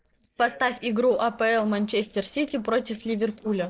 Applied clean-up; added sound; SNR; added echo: neural separator model SepFormer DNS4.